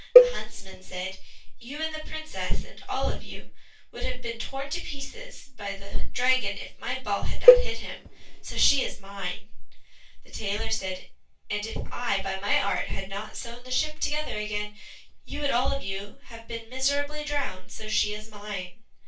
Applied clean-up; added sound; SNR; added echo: none; Cowbell; -1 dB; reverberation time 0.2 s.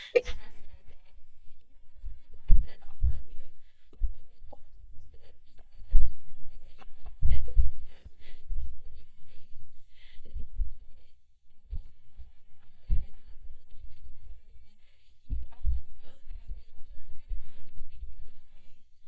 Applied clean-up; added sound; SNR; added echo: neural mask model DeepFilterNet 3.